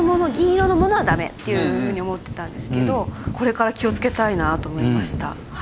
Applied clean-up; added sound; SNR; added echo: none; Thunder; 8 dB; none.